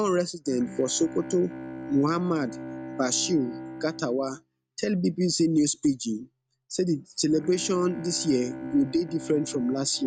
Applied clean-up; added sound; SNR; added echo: neural mask model RNNoise.